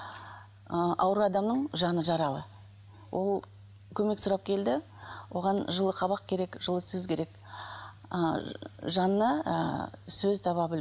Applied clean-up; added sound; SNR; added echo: none; none; none; none.